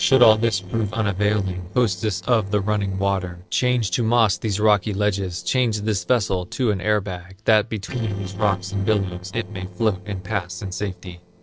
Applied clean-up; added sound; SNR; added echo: neural separator model SepFormer DNS4.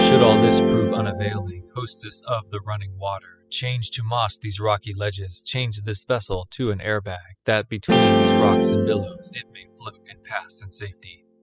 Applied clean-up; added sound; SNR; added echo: classical method spectral subtraction.